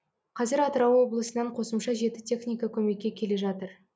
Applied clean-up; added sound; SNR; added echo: none; none; none; none.